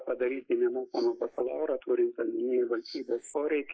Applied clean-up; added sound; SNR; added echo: neural mask model Resemble Enhance denoiser.